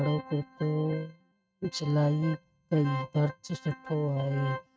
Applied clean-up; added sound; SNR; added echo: neural mask model RNNoise.